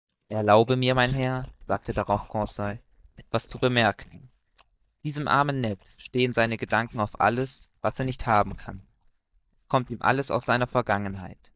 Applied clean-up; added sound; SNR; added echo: neural mask model DeepFilterNet 3.